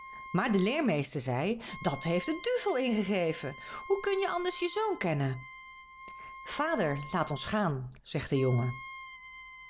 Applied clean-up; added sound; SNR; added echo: none; Wind instrument, woodwind instrument; 16 dB; none.